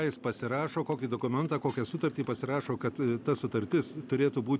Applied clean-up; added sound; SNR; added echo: none; Motorcycle; 17 dB; none.